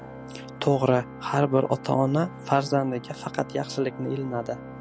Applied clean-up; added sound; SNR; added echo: none; Organ; 14 dB; none.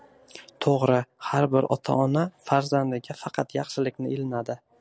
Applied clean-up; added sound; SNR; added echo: none; none; none; none.